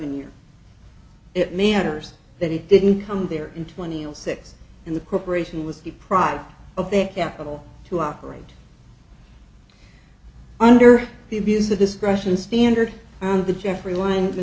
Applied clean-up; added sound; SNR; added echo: none; none; none; none.